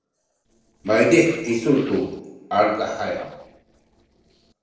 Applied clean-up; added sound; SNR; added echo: neural separator model SepFormer DNS4.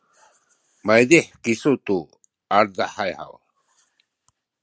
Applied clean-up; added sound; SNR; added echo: none; none; none; none.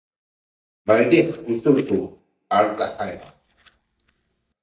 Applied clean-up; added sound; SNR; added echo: neural mask model DeepFilterNet 3.